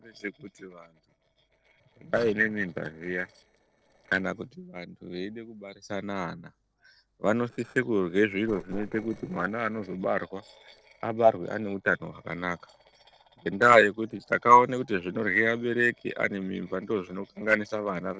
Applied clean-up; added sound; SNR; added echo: neural separator model SepFormer DNS4.